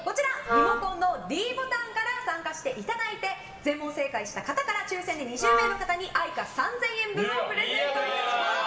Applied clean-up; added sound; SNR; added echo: none; Wind instrument, woodwind instrument; -1 dB; reverberation time 2.5 s.